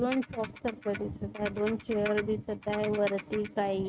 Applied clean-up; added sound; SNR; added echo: neural mask model RNNoise.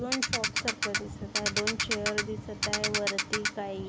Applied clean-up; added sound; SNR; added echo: none; Ratchet, pawl; -3 dB; none.